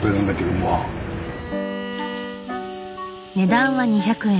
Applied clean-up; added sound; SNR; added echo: none; Bowed string instrument; 13 dB; none.